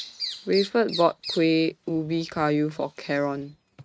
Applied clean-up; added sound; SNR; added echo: neural mask model RNNoise.